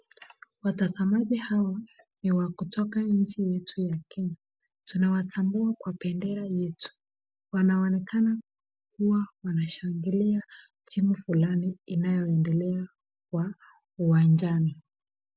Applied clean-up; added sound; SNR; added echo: none; none; none; none.